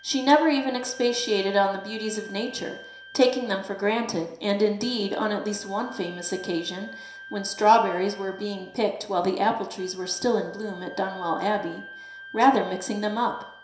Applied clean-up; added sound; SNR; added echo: none; Wind instrument, woodwind instrument; 19 dB; reverberation time 0.7 s.